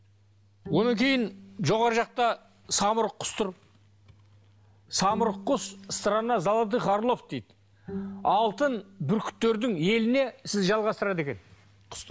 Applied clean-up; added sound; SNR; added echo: none; Bowed string instrument; 15 dB; none.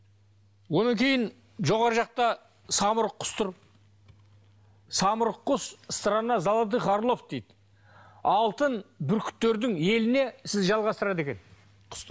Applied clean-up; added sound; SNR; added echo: none; none; none; none.